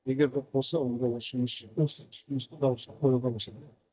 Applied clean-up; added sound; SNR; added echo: neural mask model DeepFilterNet 3.